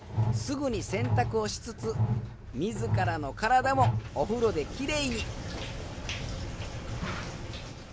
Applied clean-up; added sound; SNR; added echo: none; none; none; none.